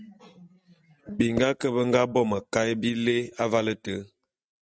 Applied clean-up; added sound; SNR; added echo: neural mask model RNNoise.